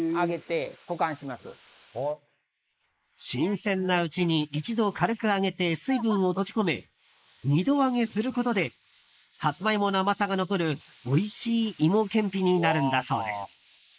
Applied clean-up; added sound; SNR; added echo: neural mask model Resemble Enhance denoiser.